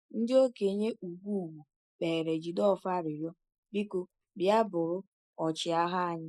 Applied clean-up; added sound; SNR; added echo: neural mask model Resemble Enhance denoiser.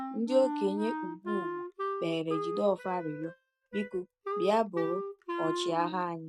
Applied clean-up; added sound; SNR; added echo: neural mask model RNNoise.